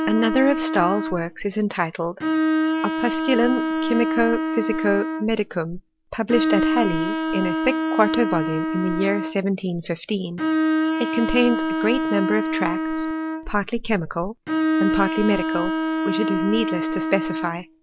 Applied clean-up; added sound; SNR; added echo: none; Bowed string instrument; 0 dB; none.